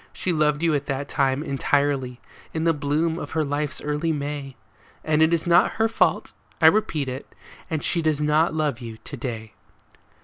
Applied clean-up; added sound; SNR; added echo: none; none; none; none.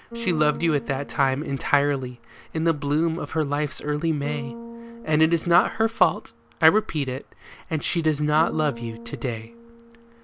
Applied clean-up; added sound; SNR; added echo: none; Bass guitar; 16 dB; none.